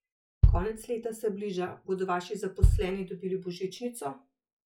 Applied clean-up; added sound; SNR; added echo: classical method log-MMSE.